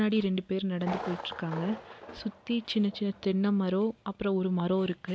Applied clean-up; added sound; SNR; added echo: none; Thunder; 15 dB; none.